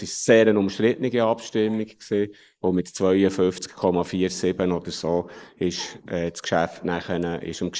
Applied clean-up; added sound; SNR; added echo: neural mask model Resemble Enhance denoiser.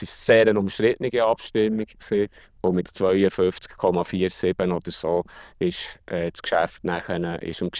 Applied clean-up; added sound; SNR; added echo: neural diffusion model UNIVERSE++.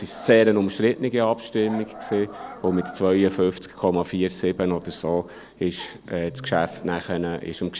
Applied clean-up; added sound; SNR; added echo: none; Growling; 20 dB; none.